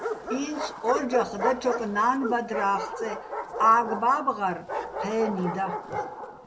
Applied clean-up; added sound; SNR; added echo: none; Bark; 6 dB; none.